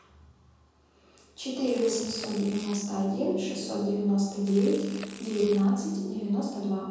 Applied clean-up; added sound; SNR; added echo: none; Fart; 19 dB; reverberation time 1.3 s.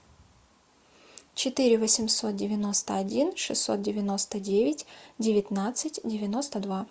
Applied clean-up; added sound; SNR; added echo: none; none; none; none.